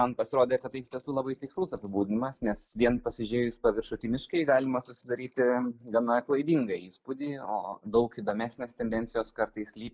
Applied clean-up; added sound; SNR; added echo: neural mask model Resemble Enhance denoiser.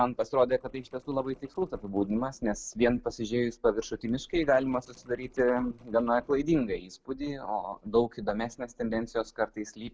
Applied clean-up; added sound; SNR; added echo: neural separator model SepFormer DNS4.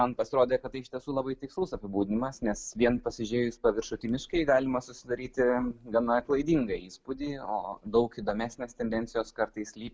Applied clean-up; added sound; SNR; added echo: none; none; none; none.